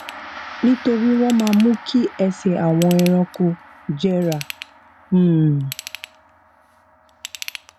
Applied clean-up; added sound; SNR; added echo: none; Ratchet, pawl / Tools + Gong; 16 dB; none.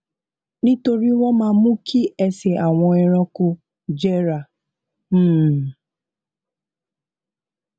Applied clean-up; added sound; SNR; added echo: none; none; none; none.